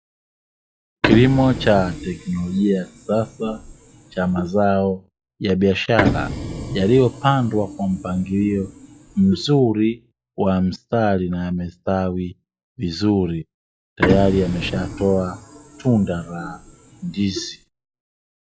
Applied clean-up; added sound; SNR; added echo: classical method log-MMSE.